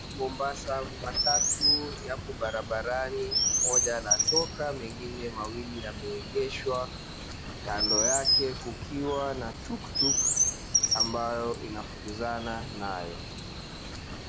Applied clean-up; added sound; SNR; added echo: none; Chirp, tweet; -4 dB; none.